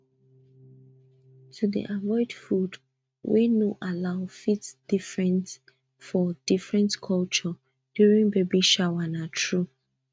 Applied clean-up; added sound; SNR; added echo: neural mask model RNNoise.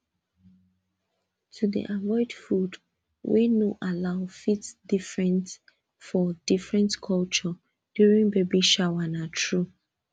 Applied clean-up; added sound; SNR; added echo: none; none; none; none.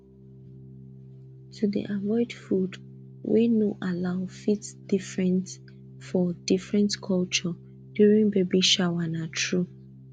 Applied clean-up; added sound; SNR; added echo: none; Organ; 19 dB; none.